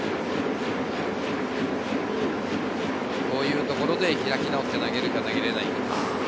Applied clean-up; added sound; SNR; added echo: none; none; none; none.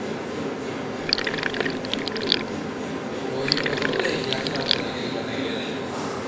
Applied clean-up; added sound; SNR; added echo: none; Sink (filling or washing); 0 dB; reverberation time 1.1 s.